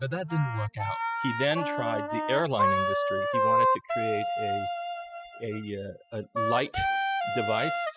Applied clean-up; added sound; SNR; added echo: classical method spectral subtraction.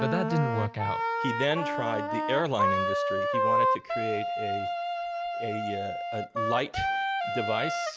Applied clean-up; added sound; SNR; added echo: none; Wind instrument, woodwind instrument; -3 dB; none.